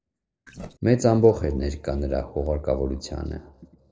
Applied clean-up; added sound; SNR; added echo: neural separator model SepFormer DNS4.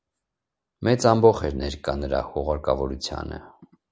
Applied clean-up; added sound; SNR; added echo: none; none; none; none.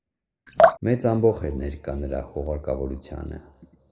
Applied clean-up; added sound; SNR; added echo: none; Drip; -3 dB; reverberation time 1.8 s.